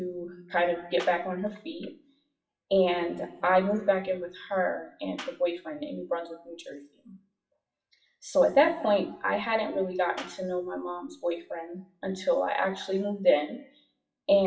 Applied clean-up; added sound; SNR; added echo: classical method WPE with log-MMSE.